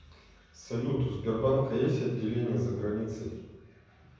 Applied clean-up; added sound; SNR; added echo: none; none; none; reverberation time 1.1 s.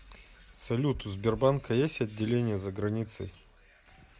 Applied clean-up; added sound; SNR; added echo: none; none; none; none.